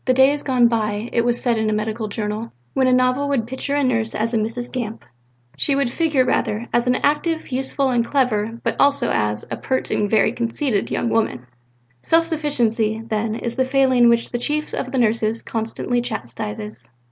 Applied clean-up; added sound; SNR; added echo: none; none; none; none.